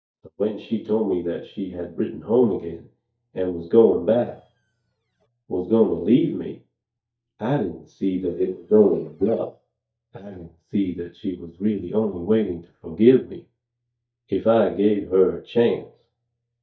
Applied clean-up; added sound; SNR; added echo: neural mask model DeepFilterNet 3.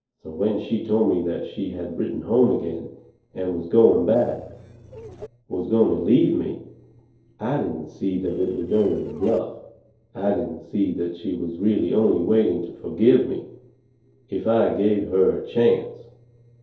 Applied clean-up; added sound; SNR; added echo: neural separator model SepFormer DNS4.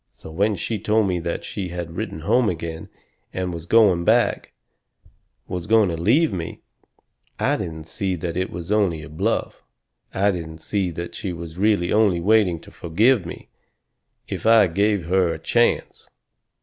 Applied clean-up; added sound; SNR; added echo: none; none; none; none.